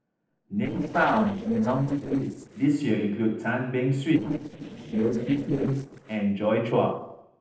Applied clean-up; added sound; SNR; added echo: neural separator model SepFormer DNS4.